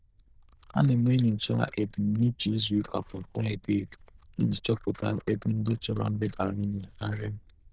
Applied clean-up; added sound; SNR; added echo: neural diffusion model UNIVERSE++.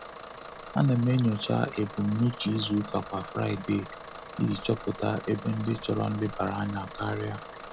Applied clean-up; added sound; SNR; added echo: none; Bus / Engine; 14 dB; none.